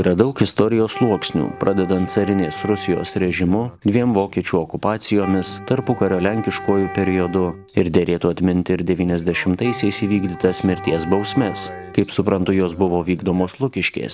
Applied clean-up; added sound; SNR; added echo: none; Wind instrument, woodwind instrument; 15 dB; none.